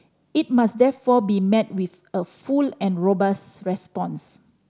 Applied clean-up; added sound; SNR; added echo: none; none; none; none.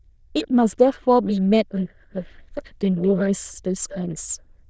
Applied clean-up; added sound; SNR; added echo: neural diffusion model UNIVERSE++.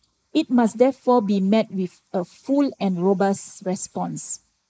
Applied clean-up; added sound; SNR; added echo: neural mask model Resemble Enhance denoiser.